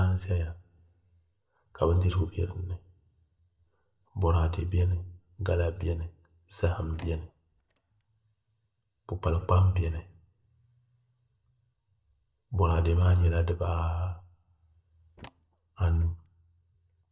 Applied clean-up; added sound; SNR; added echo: neural mask model DeepFilterNet 3.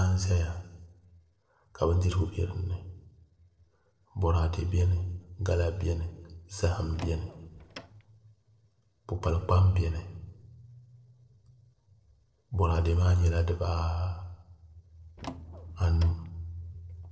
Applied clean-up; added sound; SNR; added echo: neural separator model SepFormer DNS4.